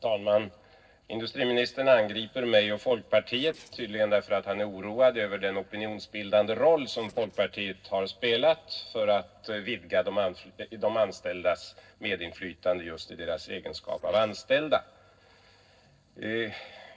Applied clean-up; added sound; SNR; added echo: neural separator model SepFormer DNS4.